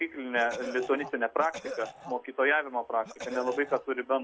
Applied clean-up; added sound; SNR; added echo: none; Cough; 12 dB; none.